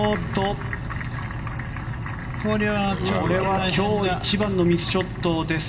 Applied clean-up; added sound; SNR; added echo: none; Burping, eructation; 15 dB; reverberation time 2.0 s.